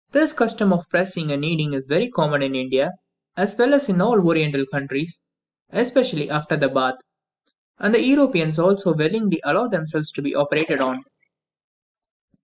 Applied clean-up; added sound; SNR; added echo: classical method spectral subtraction.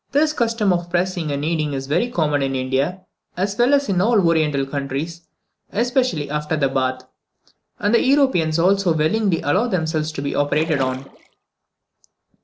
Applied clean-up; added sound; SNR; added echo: none; Splash, splatter; 14 dB; none.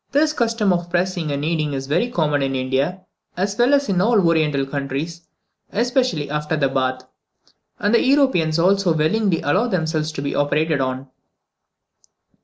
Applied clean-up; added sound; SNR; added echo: none; none; none; none.